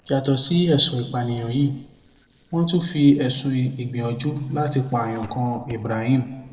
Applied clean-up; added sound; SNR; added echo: neural separator model SepFormer DNS4.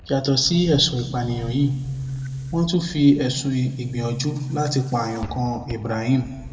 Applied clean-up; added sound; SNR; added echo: none; Boom; 10 dB; reverberation time 1.1 s.